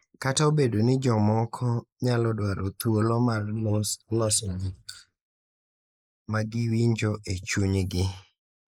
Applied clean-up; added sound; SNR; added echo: neural mask model Resemble Enhance denoiser.